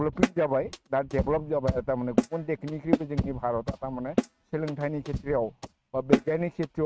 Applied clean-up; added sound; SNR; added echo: neural mask model RNNoise.